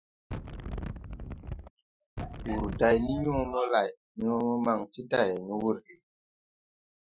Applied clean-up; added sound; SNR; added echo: classical method Wiener filter.